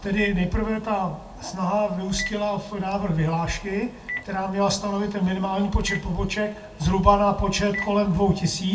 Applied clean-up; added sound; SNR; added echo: none; Telephone; 16 dB; reverberation time 0.2 s.